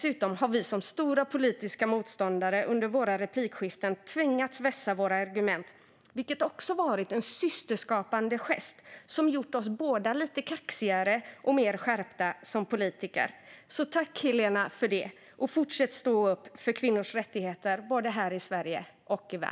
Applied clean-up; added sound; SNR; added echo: none; none; none; none.